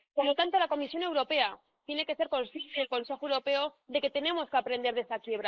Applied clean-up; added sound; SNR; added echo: neural mask model Resemble Enhance denoiser.